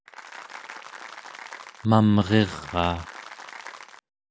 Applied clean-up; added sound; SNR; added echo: none; Applause; 15 dB; none.